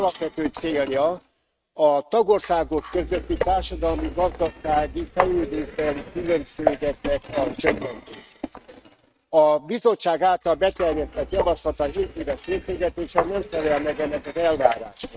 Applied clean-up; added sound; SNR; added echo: neural mask model RNNoise.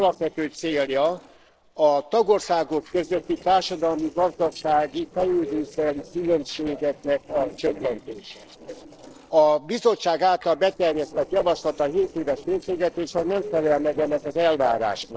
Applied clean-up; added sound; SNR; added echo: neural separator model SepFormer DNS4.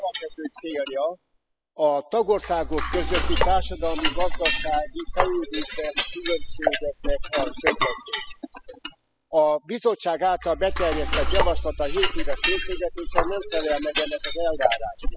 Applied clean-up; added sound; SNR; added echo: classical method spectral subtraction.